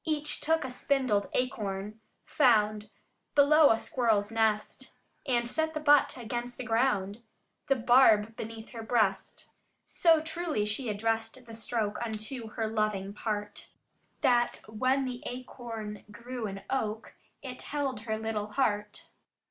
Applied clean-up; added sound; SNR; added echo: none; none; none; none.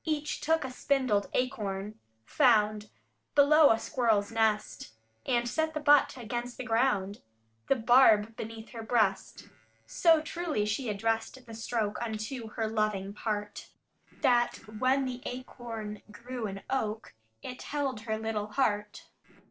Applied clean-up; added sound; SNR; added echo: neural separator model SepFormer DNS4.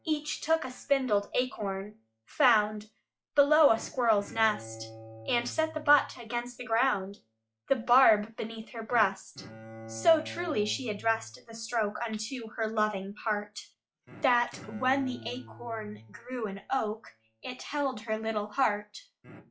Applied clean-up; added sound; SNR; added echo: classical method log-MMSE.